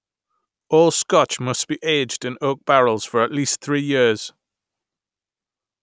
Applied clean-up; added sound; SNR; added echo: none; none; none; none.